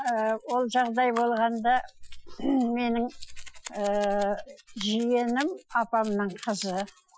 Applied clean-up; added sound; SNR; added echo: classical method Wiener filter.